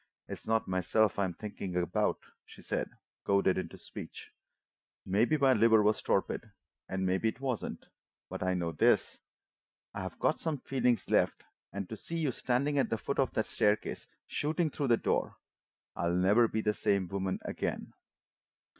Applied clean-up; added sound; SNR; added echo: none; none; none; none.